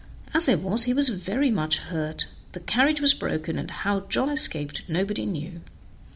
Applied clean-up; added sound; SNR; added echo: none; none; none; none.